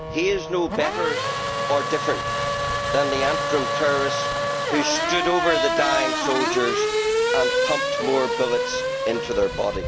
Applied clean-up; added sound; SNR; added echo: none; Race car, auto racing / Accelerating, revving, vroom; -2 dB; none.